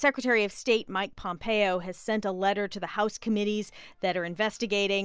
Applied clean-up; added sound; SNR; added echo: none; none; none; none.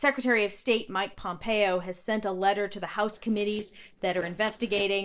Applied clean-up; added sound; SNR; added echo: neural separator model SepFormer DNS4.